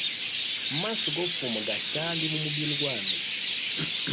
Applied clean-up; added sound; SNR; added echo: none; Chirp, tweet; -5 dB; none.